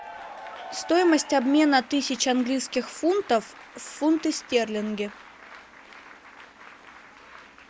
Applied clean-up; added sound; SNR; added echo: none; Applause / Cheering; 17 dB; none.